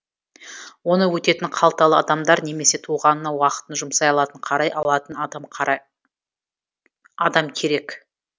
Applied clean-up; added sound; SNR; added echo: none; none; none; none.